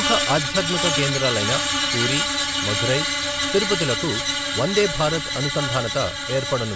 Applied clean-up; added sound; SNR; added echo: none; Screech; -1 dB; none.